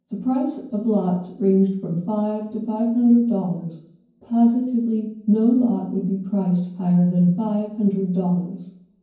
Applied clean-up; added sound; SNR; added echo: none; none; none; reverberation time 0.9 s.